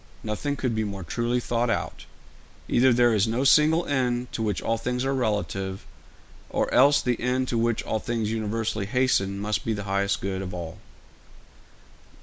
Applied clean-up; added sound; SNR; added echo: none; none; none; none.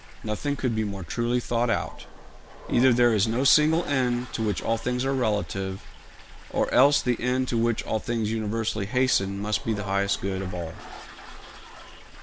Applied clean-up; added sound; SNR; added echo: none; Toilet flush; 19 dB; none.